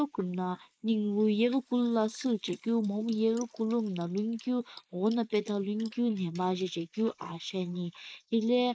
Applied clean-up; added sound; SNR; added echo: neural mask model Resemble Enhance denoiser.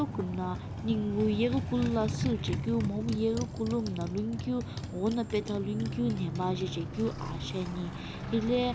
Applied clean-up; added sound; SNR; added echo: none; Motorcycle; 4 dB; none.